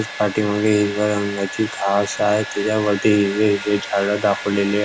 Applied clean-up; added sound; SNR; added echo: none; Domestic sounds, home sounds; 12 dB; none.